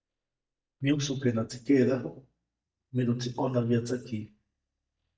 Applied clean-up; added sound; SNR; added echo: neural mask model DeepFilterNet 3.